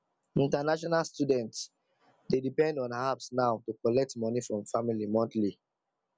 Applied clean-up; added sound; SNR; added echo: none; none; none; none.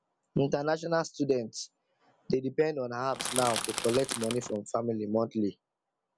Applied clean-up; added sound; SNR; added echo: none; Crushing; 4 dB; none.